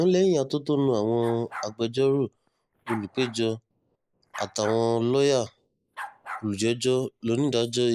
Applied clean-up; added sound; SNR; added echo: neural mask model Resemble Enhance denoiser.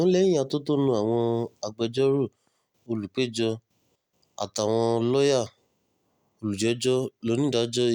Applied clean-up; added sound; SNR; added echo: none; none; none; none.